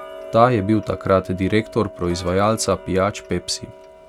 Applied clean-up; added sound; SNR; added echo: none; Tick-tock; 17 dB; none.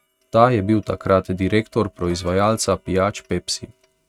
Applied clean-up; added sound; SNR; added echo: neural mask model RNNoise.